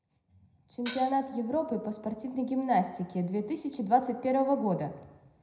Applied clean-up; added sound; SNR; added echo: none; Hi-hat; 9 dB; reverberation time 0.9 s.